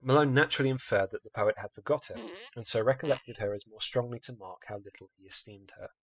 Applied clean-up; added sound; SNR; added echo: classical method spectral subtraction.